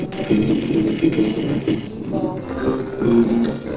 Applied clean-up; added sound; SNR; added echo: neural separator model SepFormer DNS4.